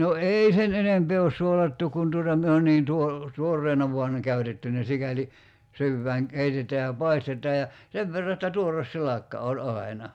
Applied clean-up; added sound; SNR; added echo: none; none; none; none.